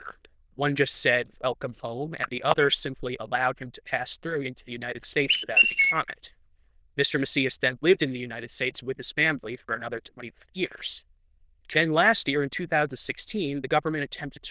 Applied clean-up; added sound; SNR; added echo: neural diffusion model UNIVERSE++.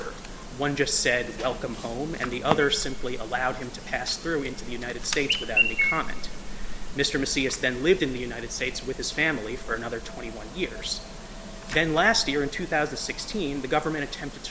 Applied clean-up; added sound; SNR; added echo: none; Chirp, tweet; 8 dB; none.